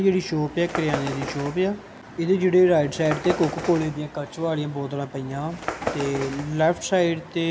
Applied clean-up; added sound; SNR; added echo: none; Bird; 11 dB; none.